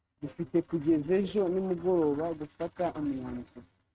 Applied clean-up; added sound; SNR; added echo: neural mask model RNNoise.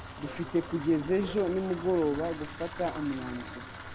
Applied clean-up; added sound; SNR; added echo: none; Bathtub (filling or washing) / Water tap, faucet; 12 dB; none.